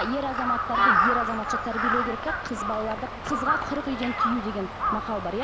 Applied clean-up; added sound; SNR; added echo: none; Crow; -4 dB; none.